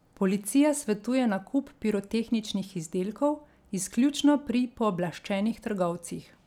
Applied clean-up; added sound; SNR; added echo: none; none; none; none.